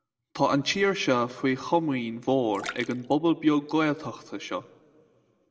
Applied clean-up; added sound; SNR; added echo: none; Splash, splatter; 18 dB; reverberation time 1.2 s.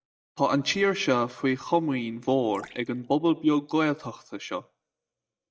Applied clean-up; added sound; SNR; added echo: neural mask model DeepFilterNet 3.